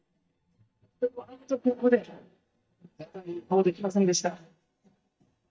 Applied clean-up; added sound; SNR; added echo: neural mask model DeepFilterNet 3.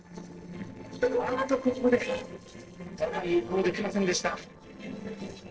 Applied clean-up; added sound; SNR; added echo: neural separator model SepFormer DNS4.